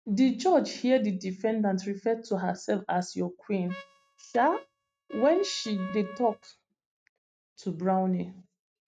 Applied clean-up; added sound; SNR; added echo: neural mask model RNNoise.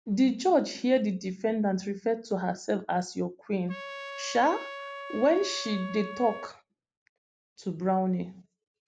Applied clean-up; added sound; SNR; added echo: none; Trumpet; 12 dB; none.